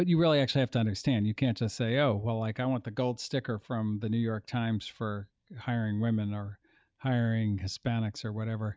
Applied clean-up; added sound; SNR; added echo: none; none; none; none.